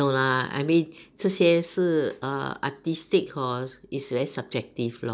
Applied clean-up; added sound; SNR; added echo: none; none; none; none.